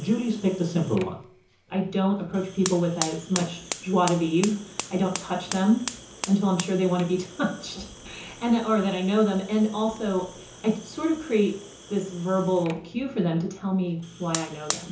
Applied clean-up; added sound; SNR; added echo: none; Fire; 13 dB; reverberation time 0.6 s.